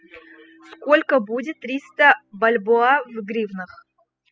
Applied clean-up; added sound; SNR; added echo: classical method spectral subtraction.